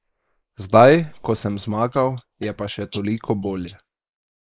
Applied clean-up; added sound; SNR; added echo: neural mask model Resemble Enhance denoiser.